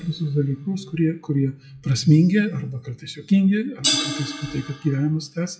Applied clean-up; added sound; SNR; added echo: classical method WPE with log-MMSE.